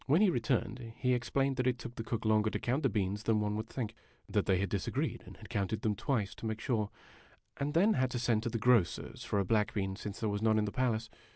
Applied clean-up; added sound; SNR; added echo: none; none; none; none.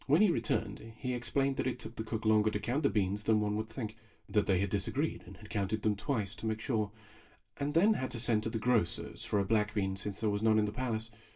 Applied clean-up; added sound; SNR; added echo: none; none; none; reverberation time 0.2 s.